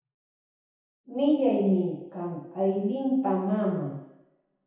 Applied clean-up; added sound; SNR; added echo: none; none; none; reverberation time 1.0 s.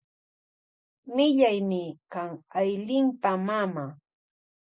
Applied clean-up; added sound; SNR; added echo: none; none; none; none.